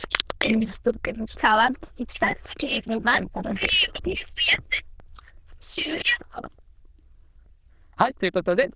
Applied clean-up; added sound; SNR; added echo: neural diffusion model UNIVERSE++.